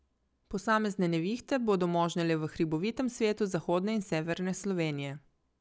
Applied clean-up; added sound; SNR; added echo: none; none; none; none.